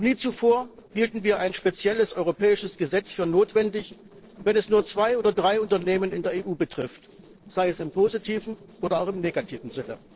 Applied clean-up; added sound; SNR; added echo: neural separator model SepFormer DNS4.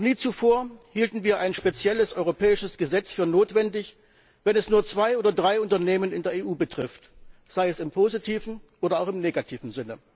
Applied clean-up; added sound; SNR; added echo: none; none; none; none.